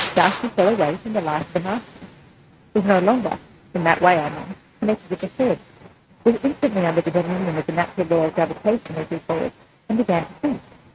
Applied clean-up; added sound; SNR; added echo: neural mask model RNNoise.